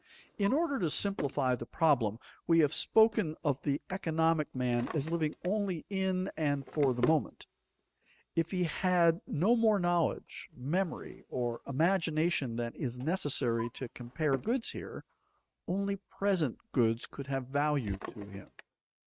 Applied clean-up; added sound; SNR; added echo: neural mask model RNNoise.